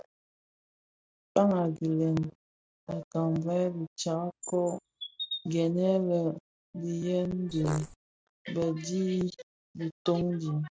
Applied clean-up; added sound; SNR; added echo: none; Chirp, tweet + Fart; 10 dB; none.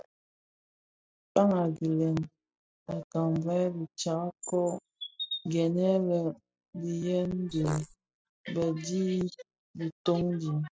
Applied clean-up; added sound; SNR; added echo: classical method spectral subtraction.